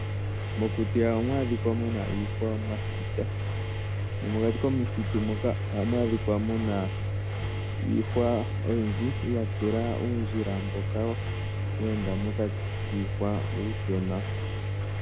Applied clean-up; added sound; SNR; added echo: none; Engine; 0 dB; none.